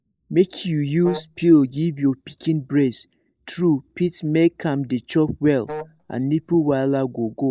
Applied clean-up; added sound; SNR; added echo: neural mask model Resemble Enhance denoiser.